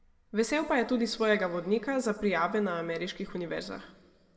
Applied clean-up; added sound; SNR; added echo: none; none; none; reverberation time 1.1 s.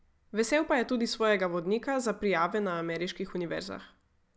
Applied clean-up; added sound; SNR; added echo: none; none; none; none.